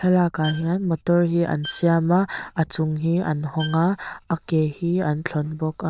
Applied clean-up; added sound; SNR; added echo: neural diffusion model UNIVERSE++.